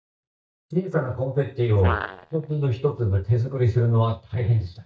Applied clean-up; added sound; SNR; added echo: neural mask model DeepFilterNet 3.